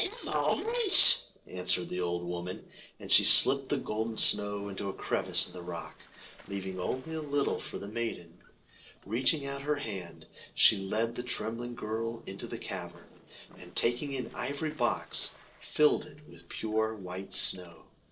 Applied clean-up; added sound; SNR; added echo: neural separator model SepFormer DNS4.